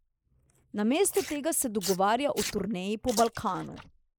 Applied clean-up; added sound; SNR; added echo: neural mask model Resemble Enhance denoiser.